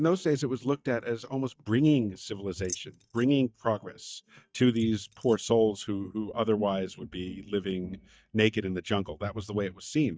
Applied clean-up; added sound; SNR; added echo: neural mask model DeepFilterNet 3.